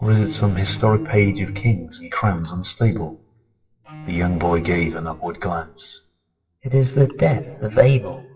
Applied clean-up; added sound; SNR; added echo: classical method WPE with log-MMSE.